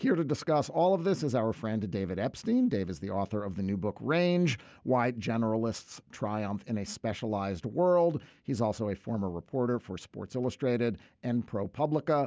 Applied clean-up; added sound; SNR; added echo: none; none; none; none.